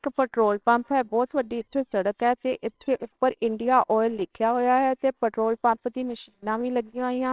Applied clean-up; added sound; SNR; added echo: neural separator model SepFormer WHAMR!.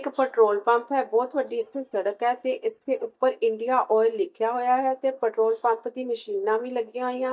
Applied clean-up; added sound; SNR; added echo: neural mask model DeepFilterNet 3.